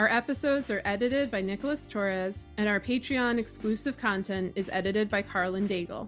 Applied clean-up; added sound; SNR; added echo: none; none; none; none.